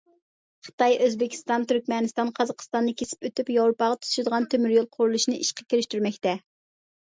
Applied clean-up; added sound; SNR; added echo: none; none; none; none.